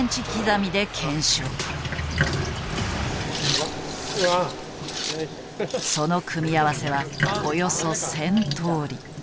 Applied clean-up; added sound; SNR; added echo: none; Sink (filling or washing); 8 dB; none.